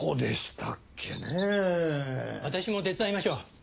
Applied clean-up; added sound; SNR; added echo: none; Bird vocalization, bird call, bird song; 17 dB; none.